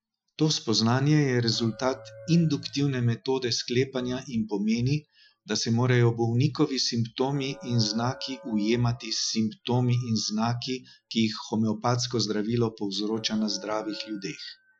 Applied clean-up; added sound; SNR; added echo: classical method Wiener filter.